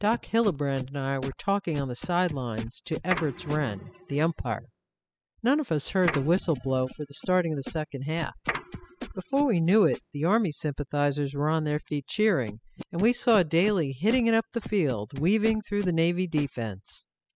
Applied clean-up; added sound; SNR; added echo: classical method spectral subtraction.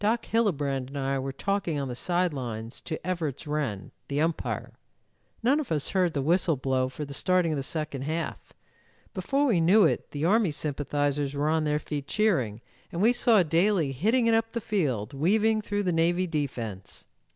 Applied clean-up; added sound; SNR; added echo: none; none; none; none.